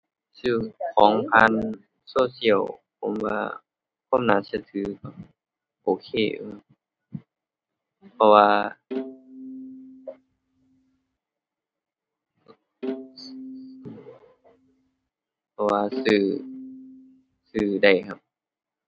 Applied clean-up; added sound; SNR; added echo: none; Bowed string instrument; 13 dB; none.